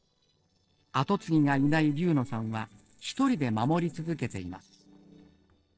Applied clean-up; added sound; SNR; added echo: neural separator model SepFormer DNS4.